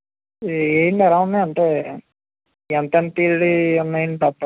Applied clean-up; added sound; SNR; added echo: none; none; none; none.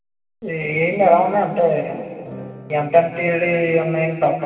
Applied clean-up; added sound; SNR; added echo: none; Acoustic guitar / Strum; 19 dB; reverberation time 2.4 s.